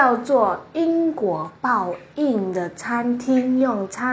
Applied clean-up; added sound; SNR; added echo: none; none; none; none.